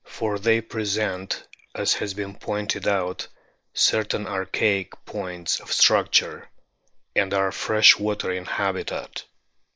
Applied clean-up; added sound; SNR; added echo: neural mask model Resemble Enhance denoiser.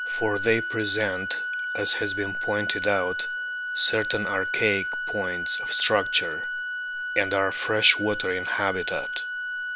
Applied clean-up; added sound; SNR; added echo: none; Organ; 3 dB; none.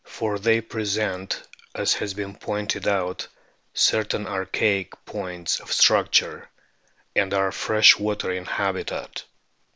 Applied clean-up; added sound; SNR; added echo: none; none; none; none.